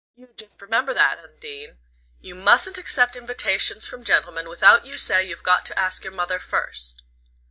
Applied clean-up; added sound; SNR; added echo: neural mask model DeepFilterNet 3.